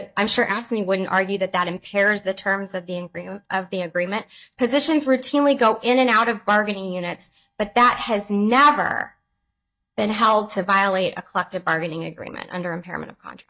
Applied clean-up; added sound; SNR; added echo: neural mask model DeepFilterNet 3.